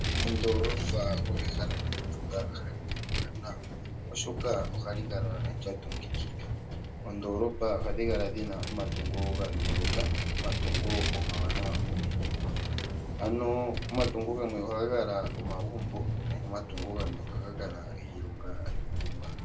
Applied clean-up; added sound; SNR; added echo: none; Vehicle; -4 dB; reverberation time 0.2 s.